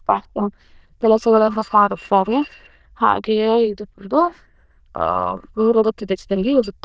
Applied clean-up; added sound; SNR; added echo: neural diffusion model UNIVERSE++.